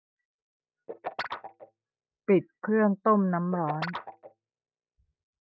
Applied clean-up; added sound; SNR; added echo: none; Guitar; 12 dB; none.